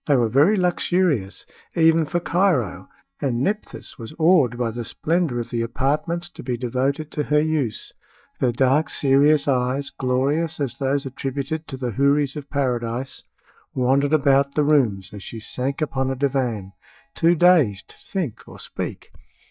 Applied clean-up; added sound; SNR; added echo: neural mask model DeepFilterNet 3.